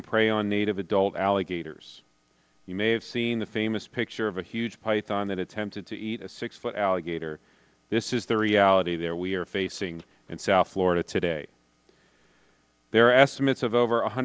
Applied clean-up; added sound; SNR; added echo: none; none; none; none.